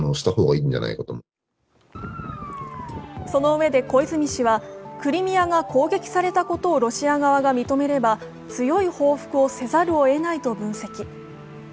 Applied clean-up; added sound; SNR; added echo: none; none; none; none.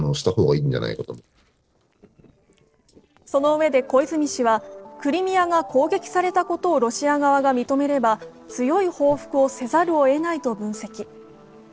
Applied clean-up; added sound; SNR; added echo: neural separator model SepFormer DNS4.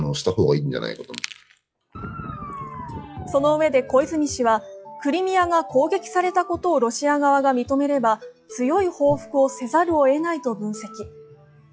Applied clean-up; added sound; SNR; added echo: classical method log-MMSE.